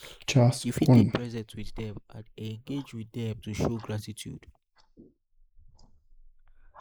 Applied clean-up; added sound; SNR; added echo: neural mask model Resemble Enhance denoiser.